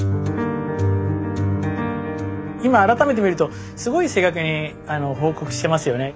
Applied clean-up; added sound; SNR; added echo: none; none; none; none.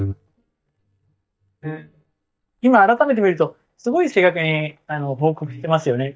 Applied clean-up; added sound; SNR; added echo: neural mask model DeepFilterNet 3.